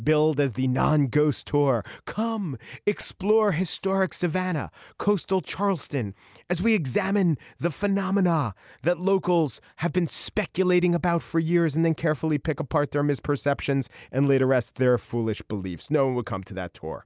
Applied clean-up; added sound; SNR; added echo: none; none; none; none.